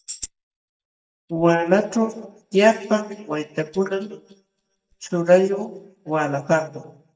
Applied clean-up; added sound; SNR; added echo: neural mask model DeepFilterNet 3.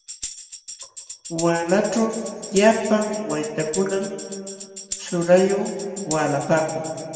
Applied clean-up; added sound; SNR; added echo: none; Tambourine; 13 dB; reverberation time 2.0 s.